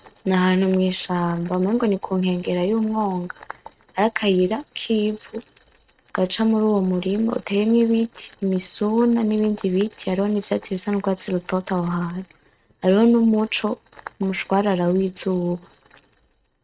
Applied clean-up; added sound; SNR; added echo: neural mask model RNNoise.